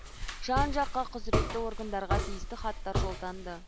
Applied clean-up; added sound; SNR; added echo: none; Walk, footsteps; -2 dB; none.